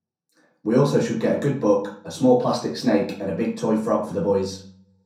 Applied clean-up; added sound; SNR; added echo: none; none; none; reverberation time 0.5 s.